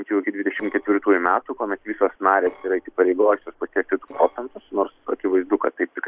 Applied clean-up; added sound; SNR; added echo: neural separator model SepFormer DNS4.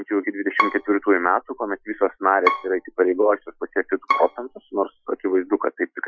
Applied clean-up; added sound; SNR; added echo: classical method Wiener filter.